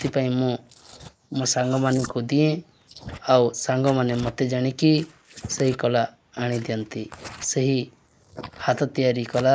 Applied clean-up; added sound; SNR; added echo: neural mask model Resemble Enhance denoiser.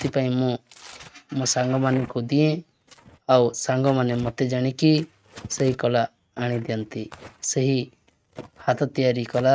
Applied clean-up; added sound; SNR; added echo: neural mask model RNNoise.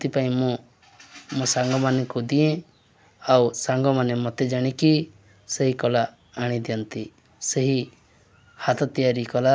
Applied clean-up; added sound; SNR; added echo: none; none; none; none.